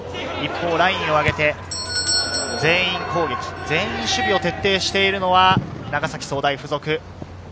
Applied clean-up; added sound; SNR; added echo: none; Doorbell; 10 dB; none.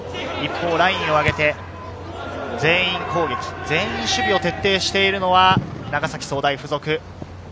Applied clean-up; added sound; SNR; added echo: none; none; none; none.